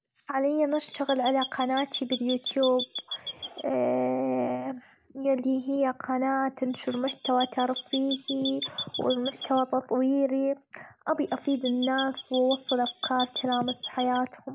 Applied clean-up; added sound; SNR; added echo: none; Chirp, tweet; 9 dB; none.